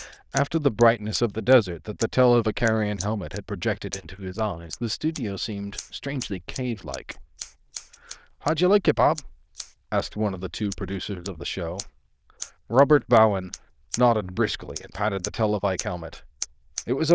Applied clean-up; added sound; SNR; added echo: neural diffusion model UNIVERSE++.